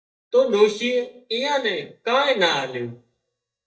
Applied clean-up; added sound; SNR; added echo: neural mask model DeepFilterNet 3.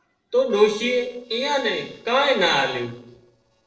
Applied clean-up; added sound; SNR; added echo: neural separator model SepFormer DNS4.